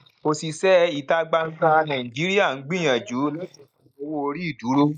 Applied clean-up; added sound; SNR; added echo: neural mask model Resemble Enhance denoiser.